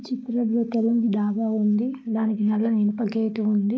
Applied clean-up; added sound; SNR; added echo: neural mask model Resemble Enhance denoiser.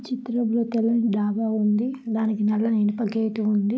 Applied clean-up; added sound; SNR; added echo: none; none; none; none.